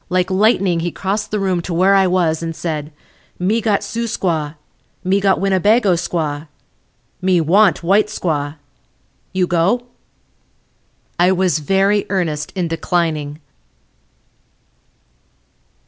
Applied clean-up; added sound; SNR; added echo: none; none; none; none.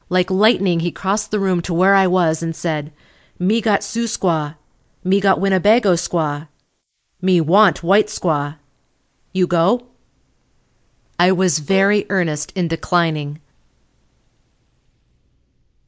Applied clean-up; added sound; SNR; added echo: neural mask model Resemble Enhance denoiser.